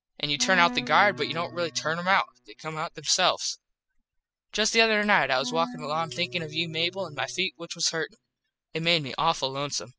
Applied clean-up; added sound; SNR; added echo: classical method spectral subtraction.